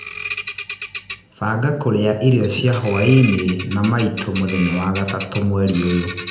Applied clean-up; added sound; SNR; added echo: none; Bird vocalization, bird call, bird song; 12 dB; reverberation time 0.7 s.